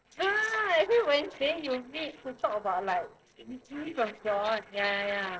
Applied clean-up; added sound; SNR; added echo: neural separator model SepFormer DNS4.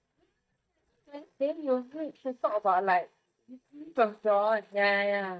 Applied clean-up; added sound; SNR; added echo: neural mask model DeepFilterNet 3.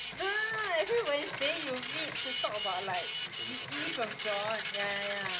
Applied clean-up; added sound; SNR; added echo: none; Printer; -4 dB; reverberation time 1.6 s.